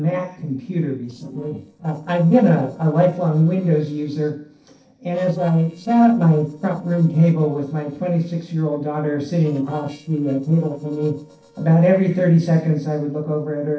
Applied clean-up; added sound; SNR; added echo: neural separator model SepFormer DNS4.